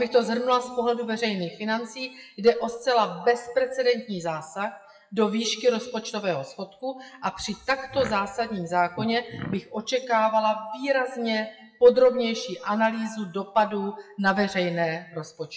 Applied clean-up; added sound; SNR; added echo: classical method WPE with log-MMSE.